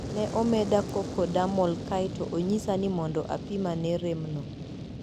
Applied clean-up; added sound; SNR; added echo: none; Fire; 8 dB; none.